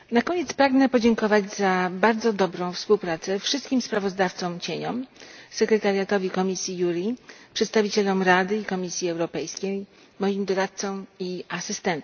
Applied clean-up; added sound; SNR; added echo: none; none; none; none.